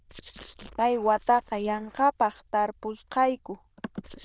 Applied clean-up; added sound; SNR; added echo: neural diffusion model UNIVERSE++.